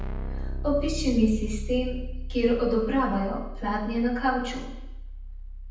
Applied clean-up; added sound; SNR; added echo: none; Keyboard (musical); 5 dB; reverberation time 0.9 s.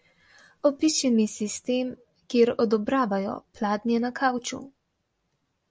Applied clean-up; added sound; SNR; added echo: none; none; none; none.